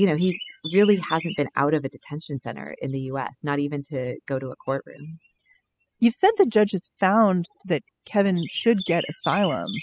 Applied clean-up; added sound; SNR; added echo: classical method spectral subtraction.